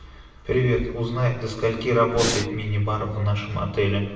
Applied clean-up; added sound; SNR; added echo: none; Breathing; 2 dB; reverberation time 0.9 s.